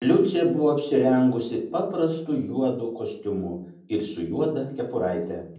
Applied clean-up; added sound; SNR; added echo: none; none; none; reverberation time 0.6 s.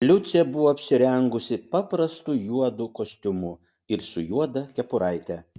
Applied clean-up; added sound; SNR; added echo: none; none; none; none.